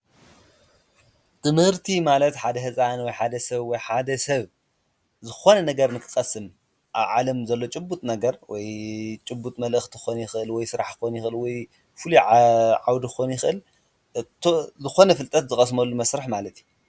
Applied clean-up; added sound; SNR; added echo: none; none; none; none.